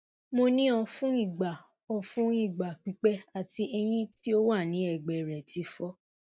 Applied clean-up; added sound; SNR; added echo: neural mask model DeepFilterNet 3.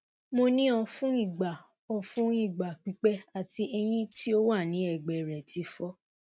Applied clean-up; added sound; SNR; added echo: neural mask model RNNoise.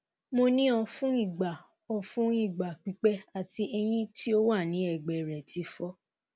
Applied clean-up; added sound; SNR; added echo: none; none; none; none.